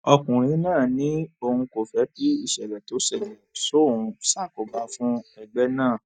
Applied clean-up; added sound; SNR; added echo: neural mask model DeepFilterNet 3.